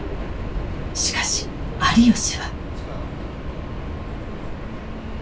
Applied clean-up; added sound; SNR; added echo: none; Subway, metro, underground; 3 dB; reverberation time 0.1 s.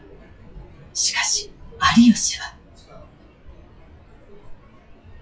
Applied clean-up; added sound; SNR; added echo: classical method WPE with log-MMSE.